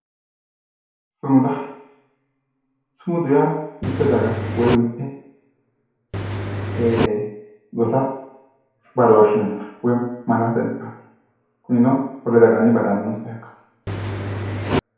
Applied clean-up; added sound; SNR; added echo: none; Engine; 3 dB; reverberation time 0.9 s.